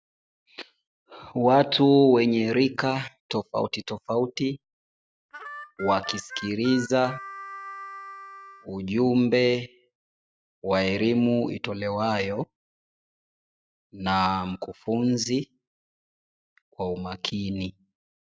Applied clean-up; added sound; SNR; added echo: none; Harmonica; 14 dB; none.